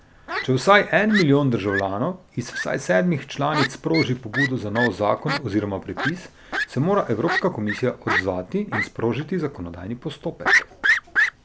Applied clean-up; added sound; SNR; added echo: none; Fowl; 4 dB; none.